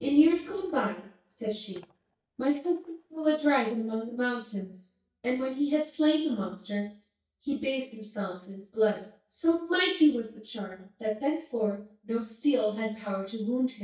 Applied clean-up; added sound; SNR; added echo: neural mask model DeepFilterNet 3.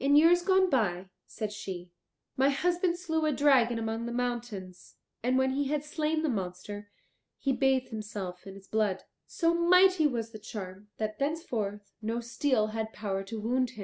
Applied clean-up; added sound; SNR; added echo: none; none; none; none.